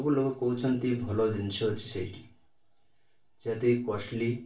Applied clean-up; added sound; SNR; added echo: none; none; none; reverberation time 0.3 s.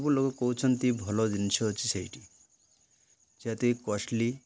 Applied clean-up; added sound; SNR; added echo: none; none; none; none.